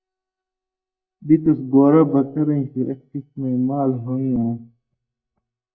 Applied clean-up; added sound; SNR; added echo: neural mask model DeepFilterNet 3.